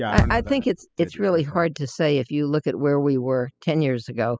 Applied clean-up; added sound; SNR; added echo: classical method spectral subtraction.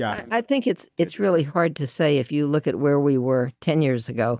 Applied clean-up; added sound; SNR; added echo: neural mask model DeepFilterNet 3.